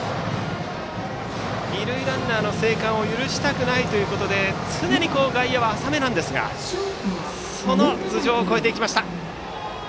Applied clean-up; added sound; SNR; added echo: none; none; none; none.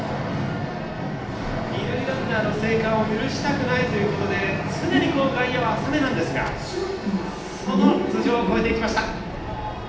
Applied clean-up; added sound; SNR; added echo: none; Squeak / Accelerating, revving, vroom / Vehicle; 15 dB; reverberation time 0.8 s.